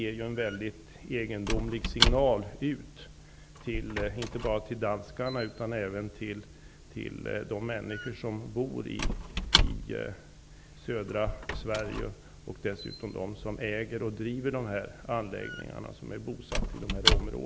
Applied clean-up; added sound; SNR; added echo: none; Squeak / Wood; 0 dB; none.